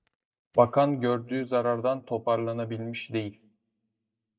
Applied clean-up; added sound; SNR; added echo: neural mask model DeepFilterNet 3.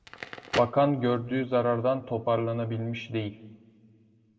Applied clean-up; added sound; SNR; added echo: none; Crackle; 15 dB; reverberation time 0.7 s.